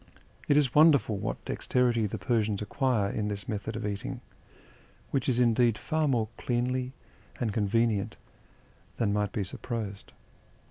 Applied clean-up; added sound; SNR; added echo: none; none; none; none.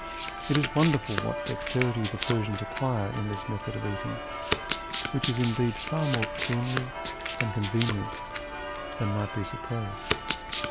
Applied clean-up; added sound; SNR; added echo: none; Church bell + Domestic sounds, home sounds; 1 dB; none.